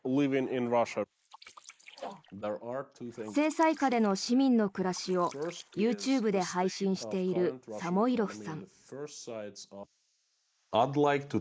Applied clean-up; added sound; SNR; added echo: neural mask model Resemble Enhance denoiser.